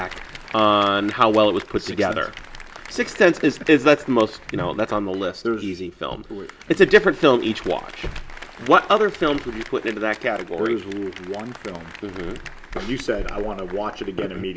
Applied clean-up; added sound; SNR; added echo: none; Applause; 19 dB; none.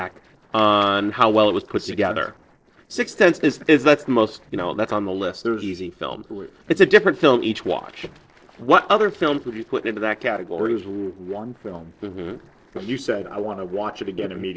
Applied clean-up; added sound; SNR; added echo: neural separator model SepFormer DNS4.